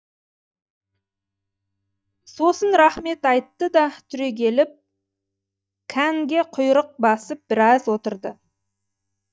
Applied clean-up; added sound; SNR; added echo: neural mask model DeepFilterNet 3.